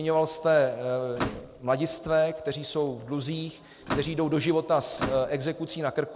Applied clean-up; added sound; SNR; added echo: none; Slam / Microwave oven; 8 dB; none.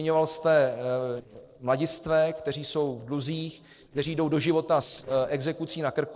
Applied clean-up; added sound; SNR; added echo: neural separator model SepFormer DNS4.